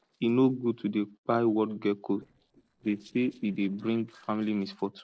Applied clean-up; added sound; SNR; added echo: neural separator model SepFormer DNS4.